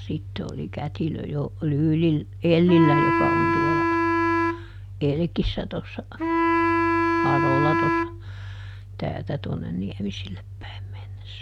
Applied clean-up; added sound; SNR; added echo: none; Wind instrument, woodwind instrument; -2 dB; none.